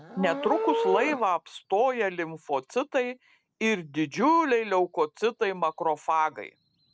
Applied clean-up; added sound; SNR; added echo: none; Livestock, farm animals, working animals; 10 dB; none.